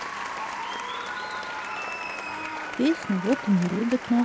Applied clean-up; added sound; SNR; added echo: none; Applause; 5 dB; none.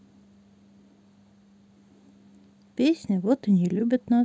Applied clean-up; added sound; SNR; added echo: none; none; none; none.